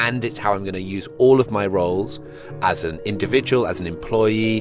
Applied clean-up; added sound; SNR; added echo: none; Piano; 19 dB; none.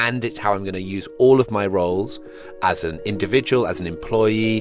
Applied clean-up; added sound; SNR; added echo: none; none; none; none.